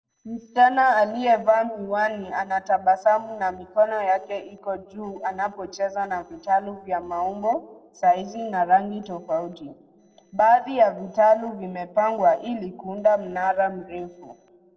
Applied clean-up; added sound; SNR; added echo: neural separator model SepFormer DNS4.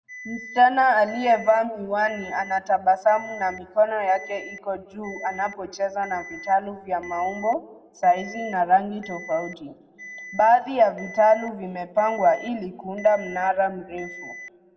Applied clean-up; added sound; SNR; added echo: none; Alarm; 18 dB; reverberation time 0.5 s.